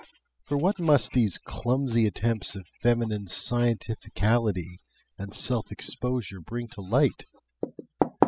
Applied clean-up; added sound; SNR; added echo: classical method spectral subtraction.